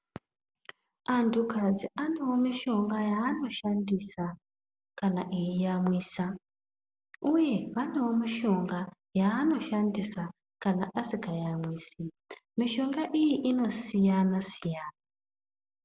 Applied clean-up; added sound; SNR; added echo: none; none; none; none.